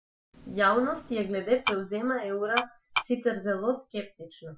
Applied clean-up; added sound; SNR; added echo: classical method Wiener filter.